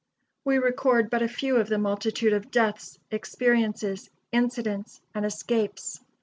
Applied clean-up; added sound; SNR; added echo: none; none; none; none.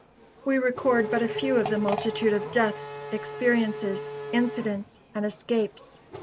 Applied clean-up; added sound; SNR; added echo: none; Race car, auto racing / Accelerating, revving, vroom + Fart; 9 dB; none.